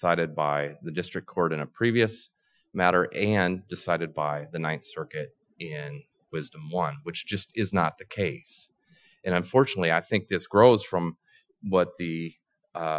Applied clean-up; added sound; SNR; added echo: classical method Wiener filter.